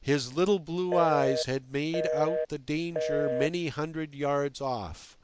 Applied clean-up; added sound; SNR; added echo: none; Telephone; 2 dB; none.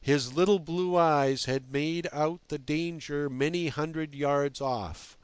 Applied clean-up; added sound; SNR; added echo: none; none; none; none.